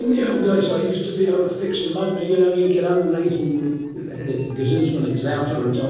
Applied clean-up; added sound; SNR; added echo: neural separator model SepFormer DNS4.